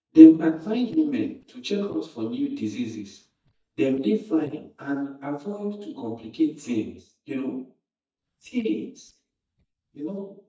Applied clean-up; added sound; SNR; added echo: neural mask model DeepFilterNet 3.